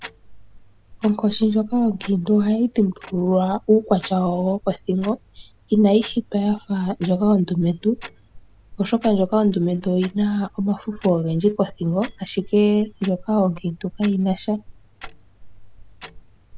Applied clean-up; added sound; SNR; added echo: none; Clock; 19 dB; none.